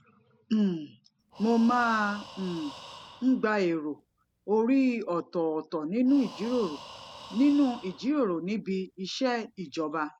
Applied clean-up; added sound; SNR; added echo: none; Breathing; 19 dB; none.